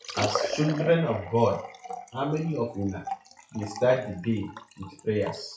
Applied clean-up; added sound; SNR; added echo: classical method WPE with log-MMSE.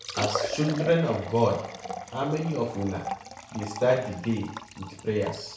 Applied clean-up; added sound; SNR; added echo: none; Liquid; 9 dB; reverberation time 0.6 s.